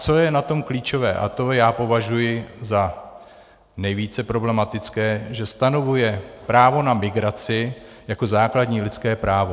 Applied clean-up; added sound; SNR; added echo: none; none; none; none.